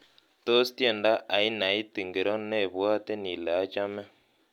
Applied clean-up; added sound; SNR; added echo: none; none; none; none.